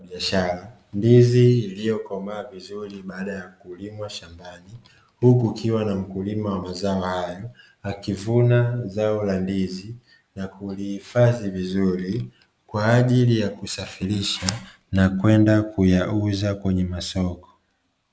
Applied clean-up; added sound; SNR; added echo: none; none; none; none.